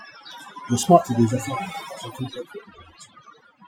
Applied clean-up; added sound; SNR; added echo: classical method Wiener filter.